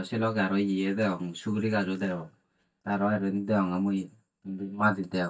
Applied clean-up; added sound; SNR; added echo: neural mask model DeepFilterNet 3.